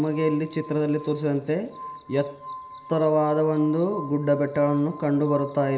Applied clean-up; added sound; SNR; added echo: none; Glass; 16 dB; reverberation time 2.4 s.